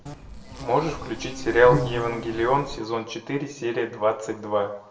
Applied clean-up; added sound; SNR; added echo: none; Insect; 8 dB; reverberation time 0.6 s.